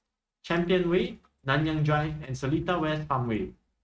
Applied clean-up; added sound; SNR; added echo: neural mask model RNNoise.